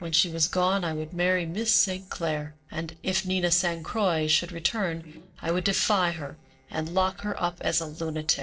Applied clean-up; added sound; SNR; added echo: neural separator model SepFormer DNS4.